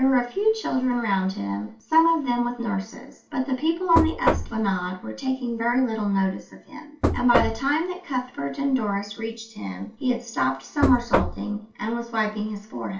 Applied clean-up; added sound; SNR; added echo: none; Knock; 1 dB; reverberation time 0.2 s.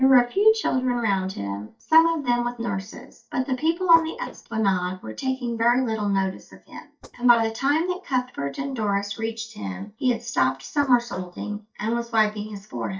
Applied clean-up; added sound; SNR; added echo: neural mask model DeepFilterNet 3.